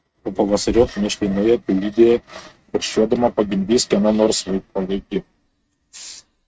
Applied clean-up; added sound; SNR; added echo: neural mask model RNNoise.